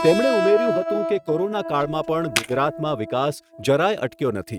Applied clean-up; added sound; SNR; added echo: neural mask model RNNoise.